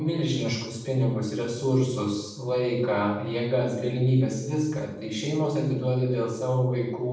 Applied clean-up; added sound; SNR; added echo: none; none; none; reverberation time 0.7 s.